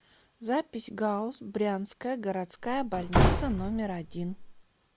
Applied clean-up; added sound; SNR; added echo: none; Slam / Wood; -4 dB; none.